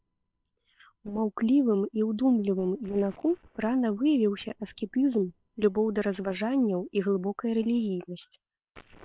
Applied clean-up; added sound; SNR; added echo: neural separator model SepFormer WHAM!.